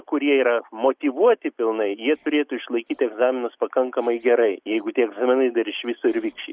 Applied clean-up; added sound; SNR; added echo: none; none; none; none.